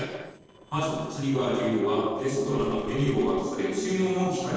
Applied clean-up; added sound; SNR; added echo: neural separator model SepFormer DNS4.